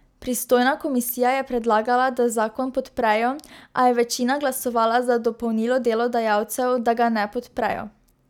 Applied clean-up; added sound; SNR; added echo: none; none; none; none.